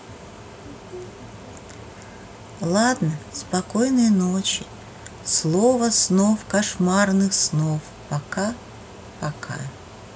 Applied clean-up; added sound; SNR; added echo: none; none; none; none.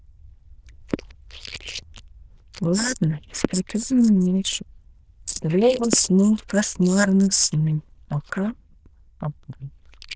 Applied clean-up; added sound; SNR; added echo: neural diffusion model UNIVERSE++.